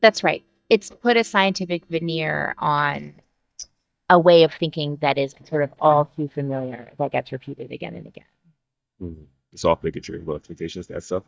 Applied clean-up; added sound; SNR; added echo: neural mask model DeepFilterNet 3.